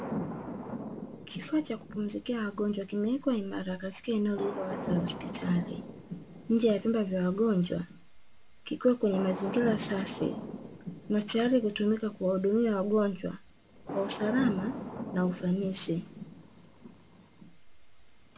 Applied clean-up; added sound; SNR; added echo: none; Thunder; 10 dB; none.